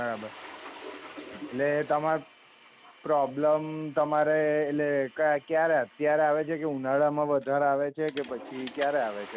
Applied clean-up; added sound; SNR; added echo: none; Toilet flush / Water; 19 dB; none.